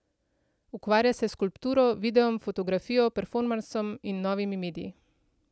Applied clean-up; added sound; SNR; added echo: none; none; none; none.